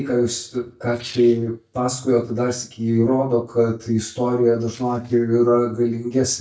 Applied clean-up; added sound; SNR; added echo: neural mask model DeepFilterNet 3.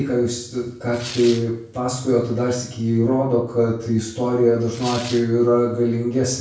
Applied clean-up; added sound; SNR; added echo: none; Tearing; 18 dB; reverberation time 0.6 s.